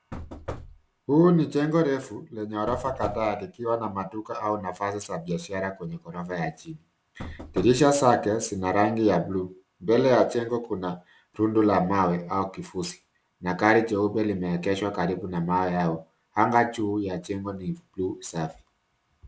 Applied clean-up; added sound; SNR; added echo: none; Knock / Wood; 13 dB; none.